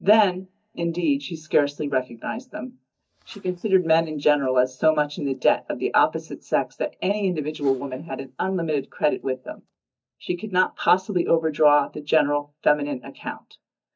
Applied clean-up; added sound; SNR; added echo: neural mask model DeepFilterNet 3.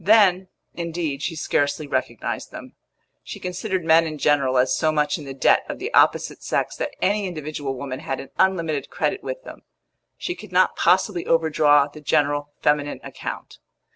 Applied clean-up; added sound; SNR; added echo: none; none; none; none.